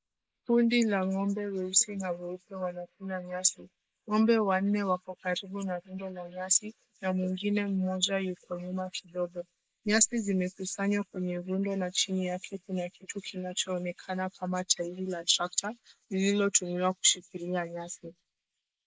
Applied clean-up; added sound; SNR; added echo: neural mask model Resemble Enhance denoiser.